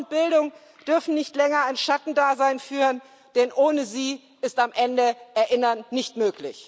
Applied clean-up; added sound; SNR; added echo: none; none; none; none.